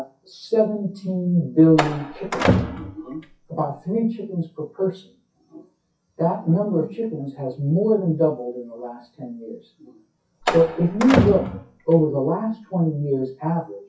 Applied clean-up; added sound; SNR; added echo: classical method WPE with log-MMSE.